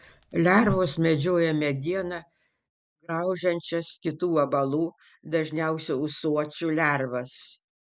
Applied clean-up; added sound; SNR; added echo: none; Whoosh, swoosh, swish; 12 dB; none.